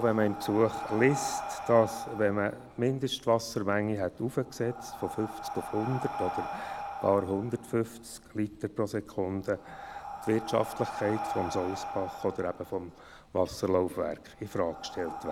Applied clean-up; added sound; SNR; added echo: none; Breathing; 10 dB; none.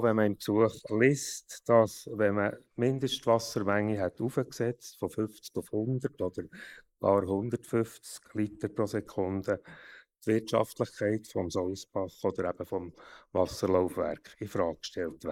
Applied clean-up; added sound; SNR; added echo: neural mask model Resemble Enhance denoiser.